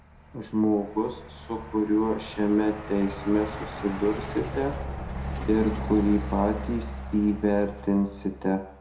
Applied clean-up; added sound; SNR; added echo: none; Truck; 9 dB; reverberation time 0.6 s.